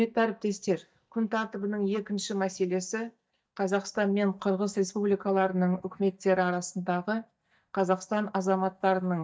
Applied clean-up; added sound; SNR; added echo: neural mask model DeepFilterNet 3.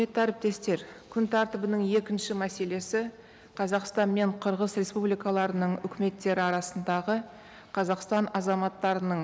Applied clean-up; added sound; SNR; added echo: none; none; none; none.